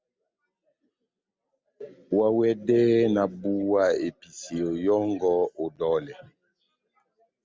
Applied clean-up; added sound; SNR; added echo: none; none; none; none.